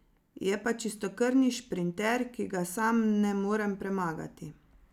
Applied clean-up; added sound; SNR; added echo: none; none; none; none.